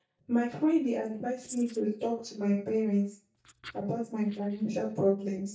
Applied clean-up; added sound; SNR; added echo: neural mask model DeepFilterNet 3.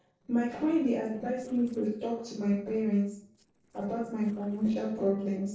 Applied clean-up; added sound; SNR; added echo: neural separator model SepFormer DNS4.